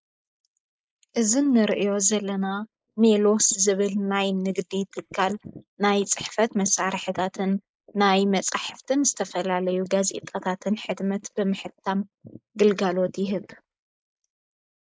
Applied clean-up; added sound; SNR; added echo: neural mask model Resemble Enhance denoiser.